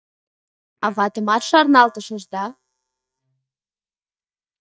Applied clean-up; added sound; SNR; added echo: neural mask model DeepFilterNet 3.